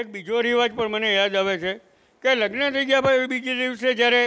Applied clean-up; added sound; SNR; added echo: none; none; none; none.